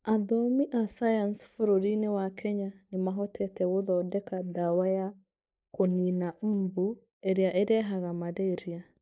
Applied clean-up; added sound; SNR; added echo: neural mask model Resemble Enhance denoiser.